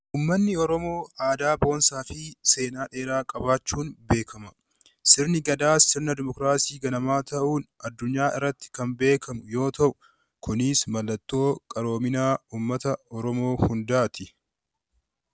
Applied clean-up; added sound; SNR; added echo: none; none; none; none.